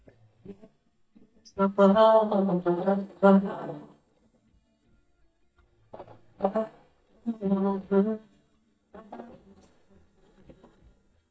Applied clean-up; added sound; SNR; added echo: neural mask model DeepFilterNet 3.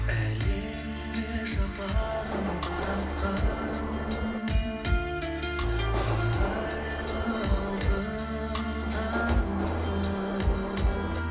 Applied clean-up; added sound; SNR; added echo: none; Subway, metro, underground; 8 dB; reverberation time 0.9 s.